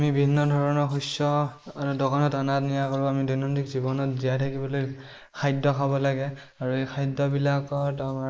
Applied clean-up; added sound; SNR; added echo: neural mask model Resemble Enhance denoiser.